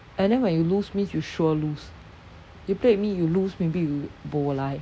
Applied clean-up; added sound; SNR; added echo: none; none; none; none.